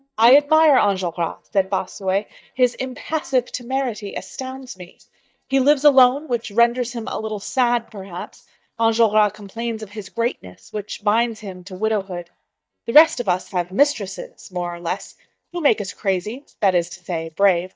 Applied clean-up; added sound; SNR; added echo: neural mask model DeepFilterNet 3.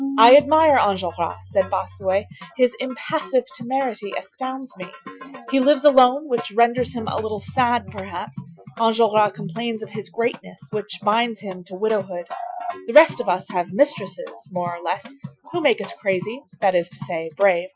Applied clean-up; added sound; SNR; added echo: classical method Wiener filter.